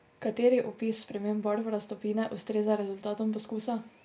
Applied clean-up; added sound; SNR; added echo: none; none; none; none.